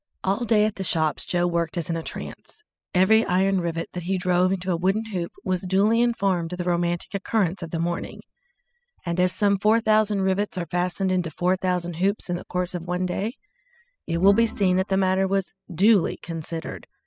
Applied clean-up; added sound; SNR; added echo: classical method spectral subtraction.